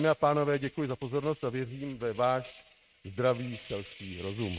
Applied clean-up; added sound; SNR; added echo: neural mask model RNNoise.